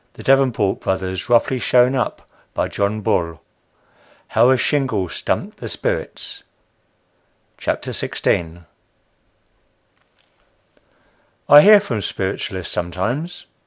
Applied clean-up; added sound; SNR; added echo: none; none; none; none.